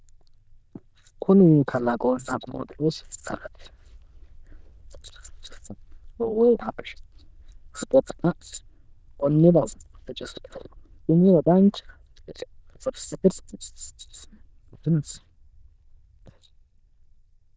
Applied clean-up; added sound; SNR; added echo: neural diffusion model UNIVERSE++.